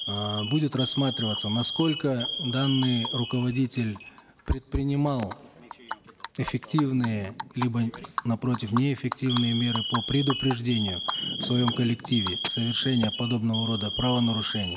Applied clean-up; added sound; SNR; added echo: none; Animal + Alarm; 7 dB; none.